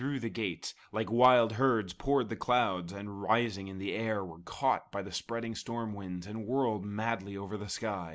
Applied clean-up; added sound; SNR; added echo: none; none; none; none.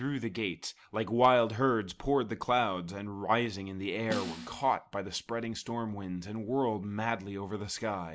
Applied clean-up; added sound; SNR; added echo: none; Snare drum; 10 dB; none.